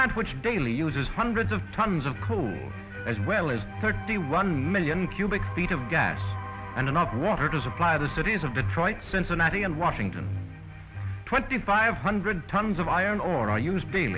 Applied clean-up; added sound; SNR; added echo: none; none; none; none.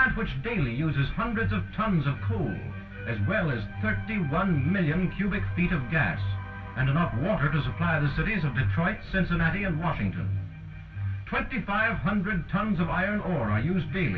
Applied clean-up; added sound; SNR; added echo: none; none; none; reverberation time 0.1 s.